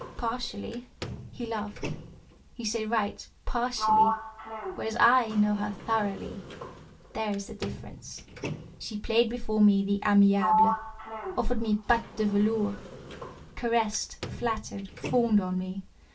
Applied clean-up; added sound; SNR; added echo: none; Sliding door; 6 dB; reverberation time 0.2 s.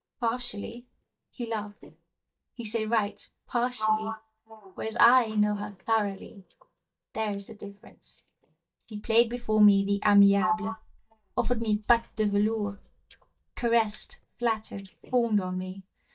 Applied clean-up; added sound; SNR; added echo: neural mask model DeepFilterNet 3.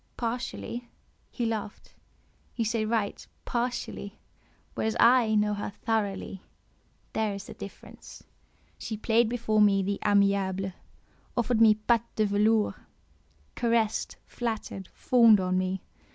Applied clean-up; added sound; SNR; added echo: none; none; none; none.